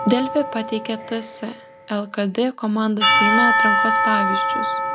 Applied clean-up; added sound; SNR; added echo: none; Church bell / Percussion; -2 dB; none.